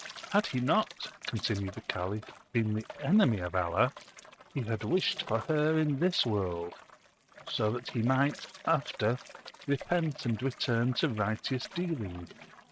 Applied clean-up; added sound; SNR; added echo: neural mask model RNNoise.